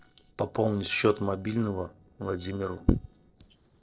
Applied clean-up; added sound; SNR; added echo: neural separator model SepFormer DNS4.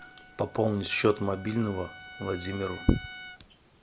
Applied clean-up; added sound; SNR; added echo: none; Trumpet; 17 dB; none.